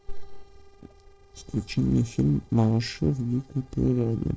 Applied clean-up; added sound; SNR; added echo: neural separator model SepFormer DNS4.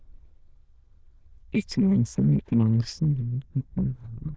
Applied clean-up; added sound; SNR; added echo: neural diffusion model UNIVERSE++.